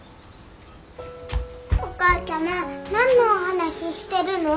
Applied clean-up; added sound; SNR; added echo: none; none; none; none.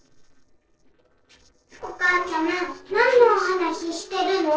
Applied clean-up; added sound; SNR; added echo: neural separator model SepFormer DNS4.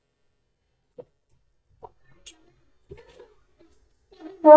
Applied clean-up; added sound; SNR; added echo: neural mask model DeepFilterNet 3.